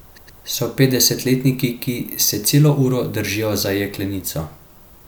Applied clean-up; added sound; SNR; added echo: none; none; none; none.